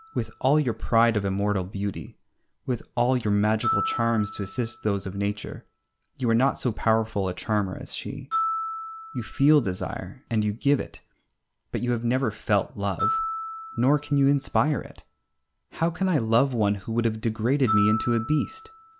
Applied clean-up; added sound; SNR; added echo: none; Glockenspiel; 10 dB; none.